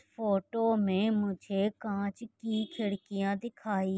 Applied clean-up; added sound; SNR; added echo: none; none; none; none.